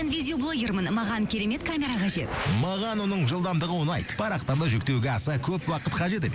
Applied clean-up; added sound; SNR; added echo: none; none; none; none.